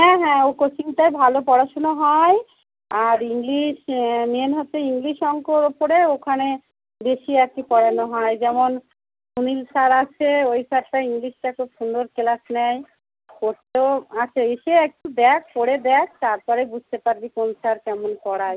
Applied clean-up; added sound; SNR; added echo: none; none; none; none.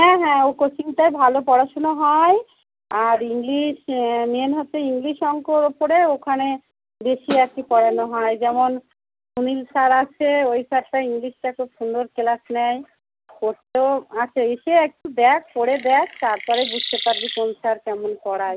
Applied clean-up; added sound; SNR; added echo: none; Snare drum + Chirp, tweet; 10 dB; none.